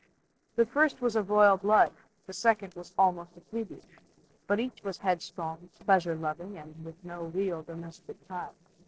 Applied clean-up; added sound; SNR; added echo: neural separator model SepFormer DNS4.